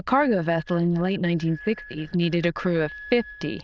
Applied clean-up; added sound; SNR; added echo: neural diffusion model UNIVERSE++.